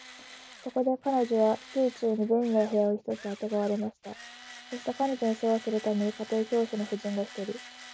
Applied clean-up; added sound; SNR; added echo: none; Tools; 19 dB; none.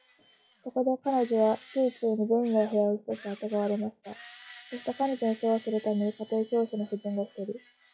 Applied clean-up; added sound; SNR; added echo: classical method log-MMSE.